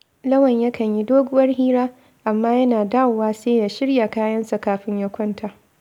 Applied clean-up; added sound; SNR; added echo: none; none; none; none.